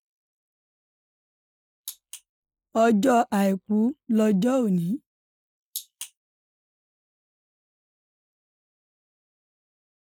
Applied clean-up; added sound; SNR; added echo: neural mask model Resemble Enhance denoiser.